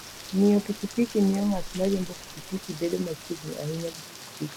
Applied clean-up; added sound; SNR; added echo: none; Rain; 13 dB; none.